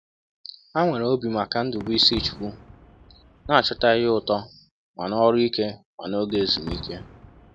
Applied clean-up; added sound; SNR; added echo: none; Fireworks; 18 dB; none.